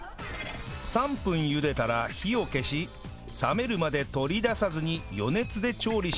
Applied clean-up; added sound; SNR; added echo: none; Bird; 13 dB; none.